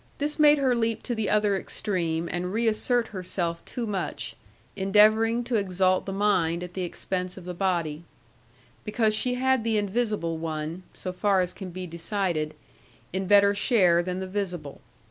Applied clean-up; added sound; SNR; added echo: none; none; none; none.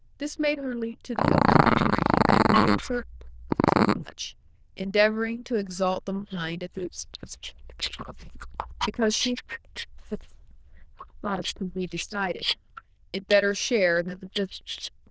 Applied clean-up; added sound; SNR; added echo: neural diffusion model UNIVERSE++.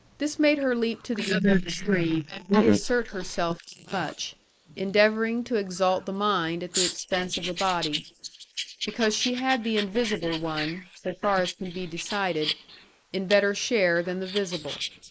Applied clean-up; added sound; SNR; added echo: neural mask model Resemble Enhance denoiser.